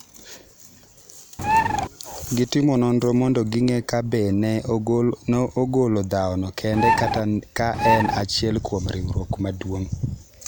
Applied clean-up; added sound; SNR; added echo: none; Bird; -2 dB; none.